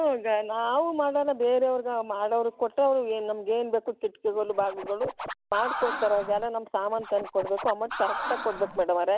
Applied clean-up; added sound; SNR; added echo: none; Scratching (performance technique); 9 dB; none.